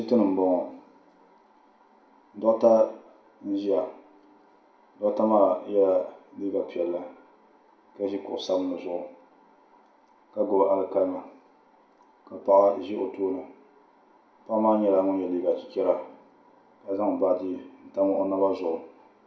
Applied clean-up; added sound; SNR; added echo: none; none; none; reverberation time 0.5 s.